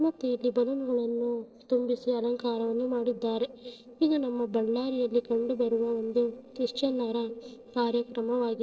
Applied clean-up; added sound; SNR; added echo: neural separator model SepFormer DNS4.